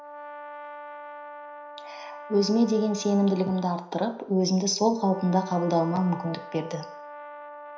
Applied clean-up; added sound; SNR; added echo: none; Brass instrument; 15 dB; reverberation time 0.5 s.